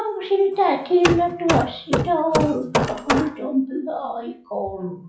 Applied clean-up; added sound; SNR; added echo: classical method log-MMSE.